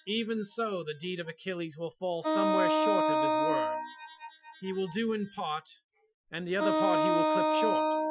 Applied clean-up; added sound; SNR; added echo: classical method Wiener filter.